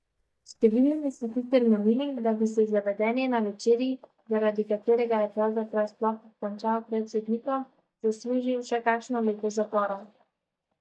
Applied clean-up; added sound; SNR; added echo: neural mask model DeepFilterNet 3.